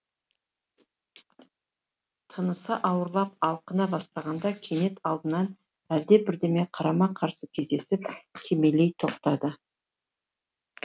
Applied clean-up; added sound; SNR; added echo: none; none; none; none.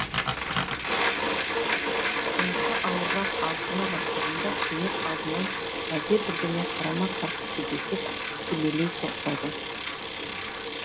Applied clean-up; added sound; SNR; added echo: none; Bicycle; -3 dB; none.